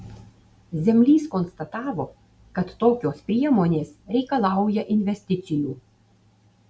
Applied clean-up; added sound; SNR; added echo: none; none; none; none.